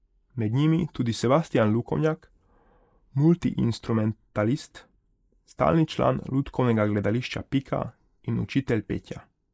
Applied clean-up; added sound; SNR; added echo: neural mask model Resemble Enhance denoiser.